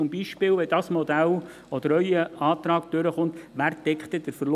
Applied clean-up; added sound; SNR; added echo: none; none; none; none.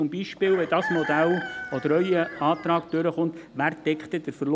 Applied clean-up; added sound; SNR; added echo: none; Chicken, rooster; 10 dB; none.